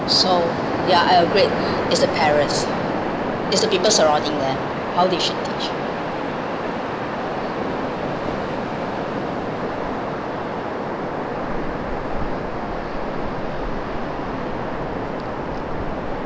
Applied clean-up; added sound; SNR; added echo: none; Waves, surf; -1 dB; none.